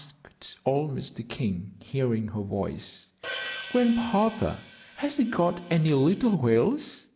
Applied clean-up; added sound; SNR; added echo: none; Hi-hat; 12 dB; none.